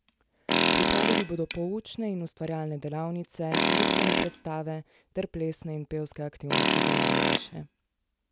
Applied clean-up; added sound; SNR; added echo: none; Tools; -4 dB; none.